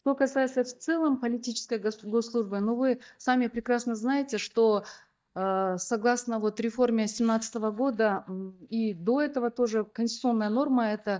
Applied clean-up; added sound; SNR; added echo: neural mask model DeepFilterNet 3.